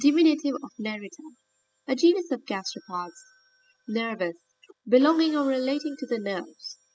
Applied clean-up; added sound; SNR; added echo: classical method spectral subtraction.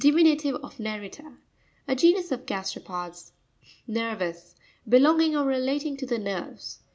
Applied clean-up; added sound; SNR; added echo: none; none; none; none.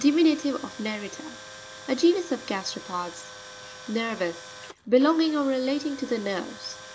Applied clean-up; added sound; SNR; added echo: none; Tools; 17 dB; none.